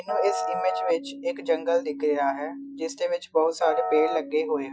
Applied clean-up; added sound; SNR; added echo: classical method Wiener filter.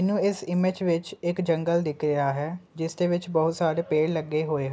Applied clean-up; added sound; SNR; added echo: none; none; none; none.